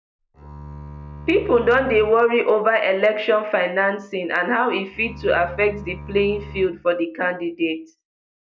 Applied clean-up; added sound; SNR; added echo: none; Bowed string instrument; 16 dB; none.